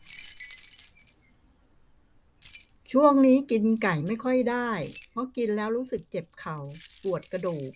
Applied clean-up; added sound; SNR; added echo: none; Keys jangling; 12 dB; none.